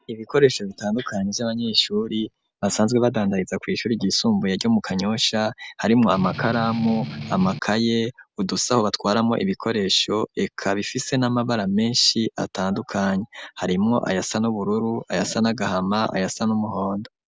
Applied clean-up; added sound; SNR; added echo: none; Strum; 9 dB; none.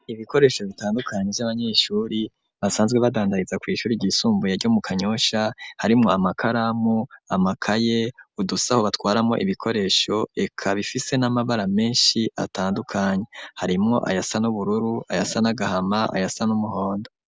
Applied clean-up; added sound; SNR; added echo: none; none; none; none.